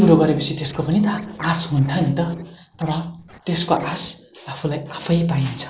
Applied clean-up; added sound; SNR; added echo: neural separator model SepFormer DNS4.